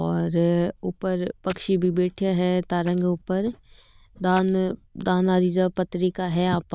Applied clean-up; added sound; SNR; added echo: neural diffusion model UNIVERSE++.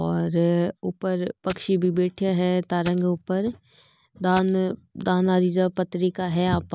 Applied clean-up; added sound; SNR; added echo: none; Coin (dropping); 16 dB; none.